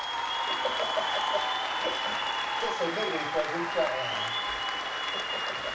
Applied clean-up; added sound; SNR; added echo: none; Applause / Cheering; -5 dB; reverberation time 0.3 s.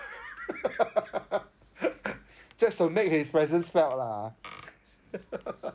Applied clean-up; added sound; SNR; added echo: none; none; none; none.